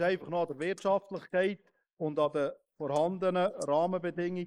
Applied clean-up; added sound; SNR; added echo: neural mask model Resemble Enhance denoiser.